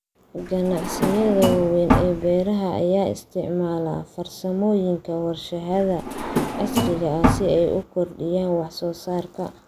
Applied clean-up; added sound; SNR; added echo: none; Drawer open or close; 1 dB; none.